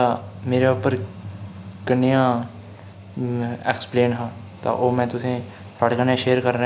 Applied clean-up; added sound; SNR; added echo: none; none; none; none.